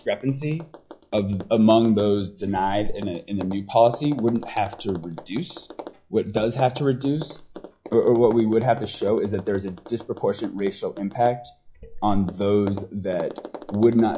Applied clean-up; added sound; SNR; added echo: classical method log-MMSE.